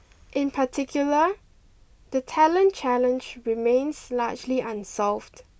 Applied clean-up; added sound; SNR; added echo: none; none; none; none.